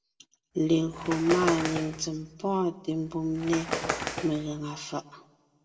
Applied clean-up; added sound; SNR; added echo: none; Bird; 7 dB; reverberation time 0.7 s.